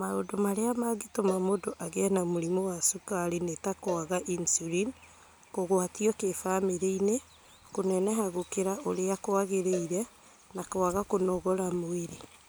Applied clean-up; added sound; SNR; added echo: none; Cowbell; 18 dB; none.